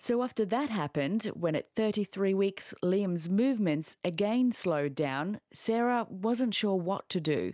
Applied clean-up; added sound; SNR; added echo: none; none; none; none.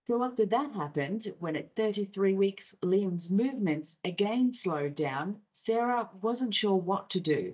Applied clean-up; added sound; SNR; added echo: neural mask model DeepFilterNet 3.